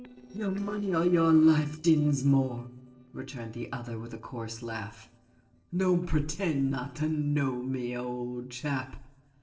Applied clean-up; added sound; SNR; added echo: neural separator model SepFormer DNS4.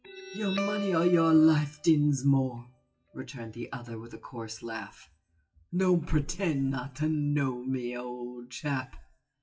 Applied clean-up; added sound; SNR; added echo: classical method WPE with log-MMSE.